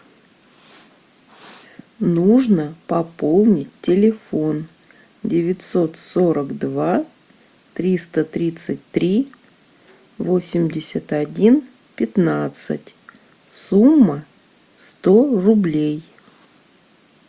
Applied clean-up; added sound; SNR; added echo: none; none; none; none.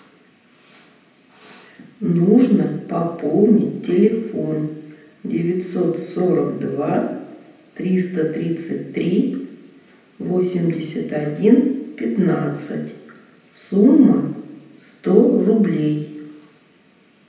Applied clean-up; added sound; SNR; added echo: none; none; none; reverberation time 0.8 s.